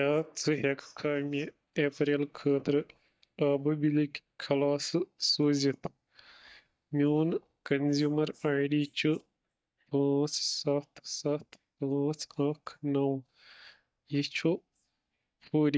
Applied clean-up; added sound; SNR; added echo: neural mask model DeepFilterNet 3.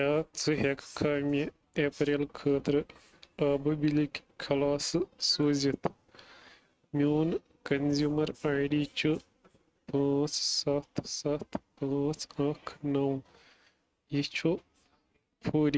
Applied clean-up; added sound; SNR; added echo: neural mask model RNNoise.